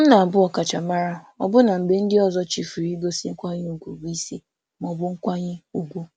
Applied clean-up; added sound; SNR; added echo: none; none; none; none.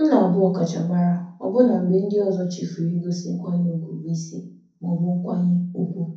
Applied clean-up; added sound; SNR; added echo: none; none; none; reverberation time 0.6 s.